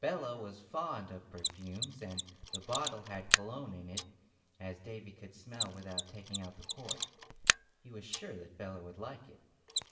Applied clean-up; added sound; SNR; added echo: none; Mechanisms; -3 dB; reverberation time 0.7 s.